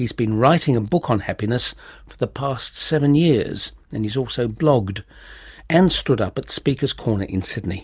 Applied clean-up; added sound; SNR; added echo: none; none; none; none.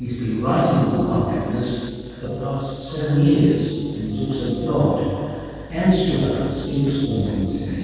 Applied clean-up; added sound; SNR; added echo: neural separator model SepFormer DNS4.